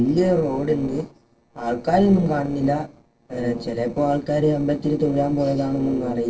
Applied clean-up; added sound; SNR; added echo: neural separator model SepFormer DNS4.